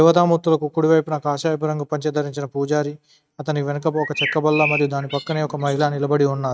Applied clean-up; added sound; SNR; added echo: neural mask model RNNoise.